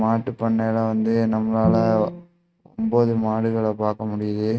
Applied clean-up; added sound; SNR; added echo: neural mask model RNNoise.